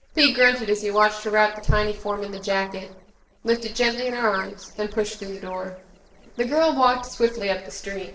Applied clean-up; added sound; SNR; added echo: neural separator model SepFormer DNS4.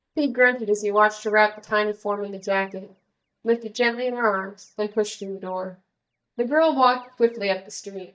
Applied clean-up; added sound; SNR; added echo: neural mask model DeepFilterNet 3.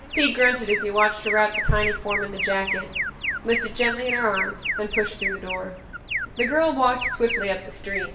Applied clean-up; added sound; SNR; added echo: none; Alarm; 5 dB; reverberation time 0.7 s.